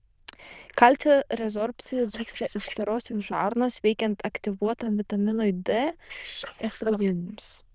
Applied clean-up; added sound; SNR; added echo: neural diffusion model UNIVERSE++.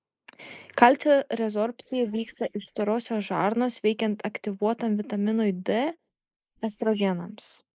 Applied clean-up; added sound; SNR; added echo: neural mask model Resemble Enhance denoiser.